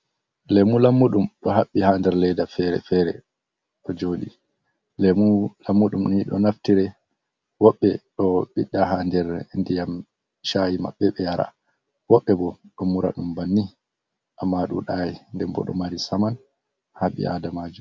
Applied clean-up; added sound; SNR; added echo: none; none; none; none.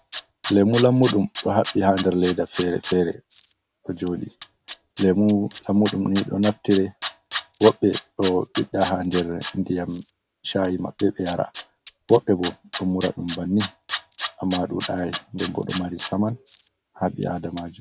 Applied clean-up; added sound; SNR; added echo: none; Tools; 5 dB; none.